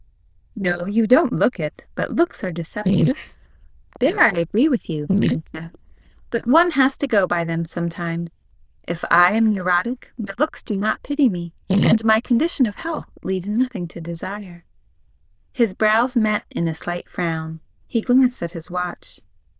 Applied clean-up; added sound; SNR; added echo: neural diffusion model UNIVERSE++.